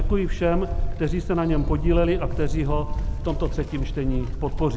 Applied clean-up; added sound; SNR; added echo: none; Livestock, farm animals, working animals; -1 dB; none.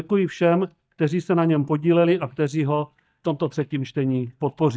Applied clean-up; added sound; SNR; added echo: neural mask model DeepFilterNet 3.